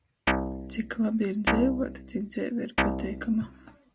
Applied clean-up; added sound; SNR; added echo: none; Guitar; 1 dB; none.